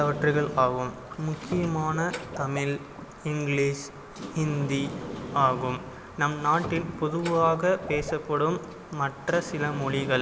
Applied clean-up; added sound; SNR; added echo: none; Liquid + Sliding door; 11 dB; none.